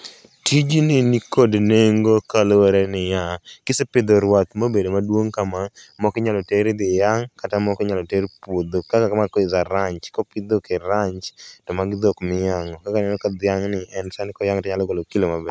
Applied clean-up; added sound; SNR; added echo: none; none; none; none.